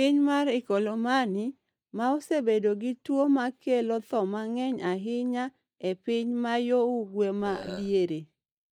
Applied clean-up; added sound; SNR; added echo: neural mask model DeepFilterNet 3.